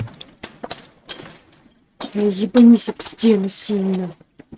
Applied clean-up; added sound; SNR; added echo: neural mask model RNNoise.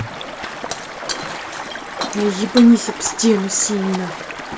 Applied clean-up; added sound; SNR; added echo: none; Stream + Shatter; 9 dB; none.